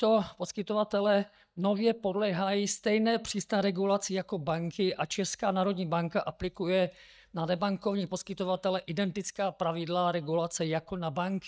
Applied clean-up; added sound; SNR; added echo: neural mask model DeepFilterNet 3.